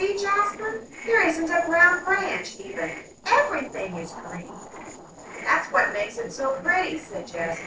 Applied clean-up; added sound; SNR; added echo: neural separator model SepFormer DNS4.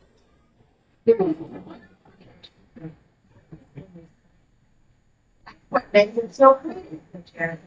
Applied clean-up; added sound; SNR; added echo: neural mask model DeepFilterNet 3.